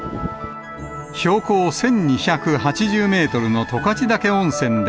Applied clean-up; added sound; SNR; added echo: none; none; none; none.